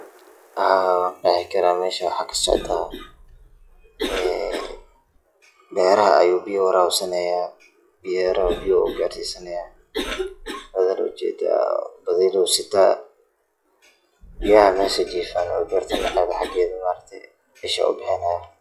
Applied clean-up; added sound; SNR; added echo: classical method log-MMSE.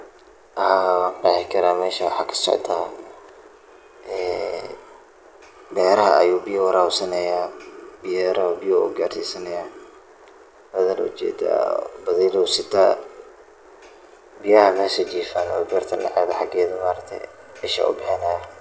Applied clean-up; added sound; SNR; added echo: none; none; none; none.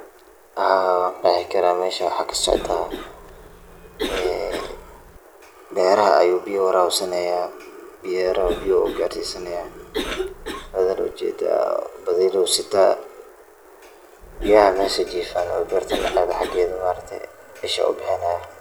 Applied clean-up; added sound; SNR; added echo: none; Cough; 13 dB; none.